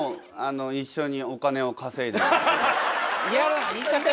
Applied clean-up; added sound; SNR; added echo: none; none; none; none.